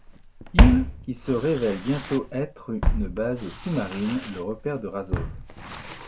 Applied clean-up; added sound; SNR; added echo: none; Walk, footsteps; -2 dB; none.